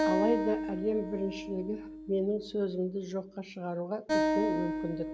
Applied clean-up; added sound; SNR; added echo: none; Acoustic guitar; 1 dB; none.